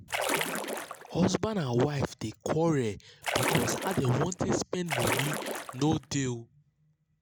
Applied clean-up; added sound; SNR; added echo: none; Splash, splatter; 3 dB; none.